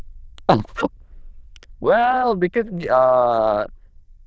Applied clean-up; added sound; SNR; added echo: neural diffusion model UNIVERSE++.